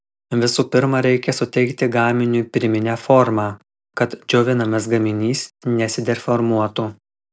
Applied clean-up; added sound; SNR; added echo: none; none; none; none.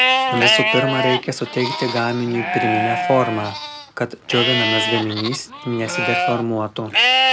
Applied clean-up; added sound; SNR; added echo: none; Livestock, farm animals, working animals; -2 dB; none.